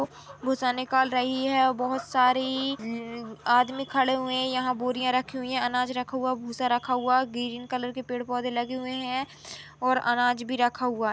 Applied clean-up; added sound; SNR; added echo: none; none; none; none.